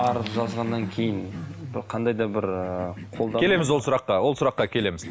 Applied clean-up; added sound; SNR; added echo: none; Cough; 15 dB; none.